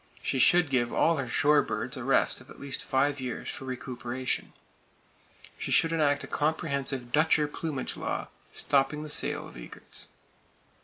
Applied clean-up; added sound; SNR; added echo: none; none; none; none.